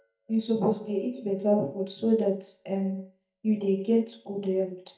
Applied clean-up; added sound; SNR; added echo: neural mask model DeepFilterNet 3.